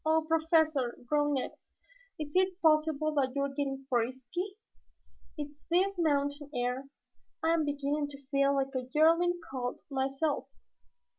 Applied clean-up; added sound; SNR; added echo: none; none; none; none.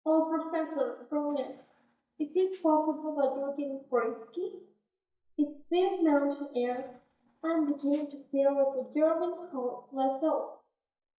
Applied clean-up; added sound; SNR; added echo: neural mask model DeepFilterNet 3.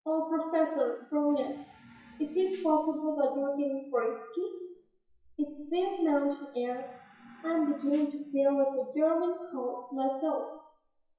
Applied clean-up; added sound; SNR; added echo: classical method WPE with log-MMSE.